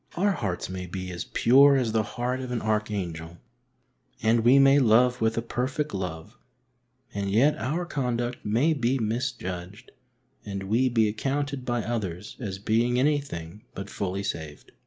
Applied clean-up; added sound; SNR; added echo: none; none; none; none.